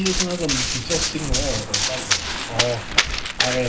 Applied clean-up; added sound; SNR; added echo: none; Run; -3 dB; reverberation time 0.3 s.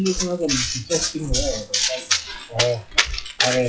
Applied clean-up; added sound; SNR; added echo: classical method WPE with log-MMSE.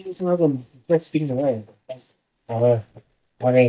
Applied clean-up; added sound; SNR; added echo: neural mask model DeepFilterNet 3.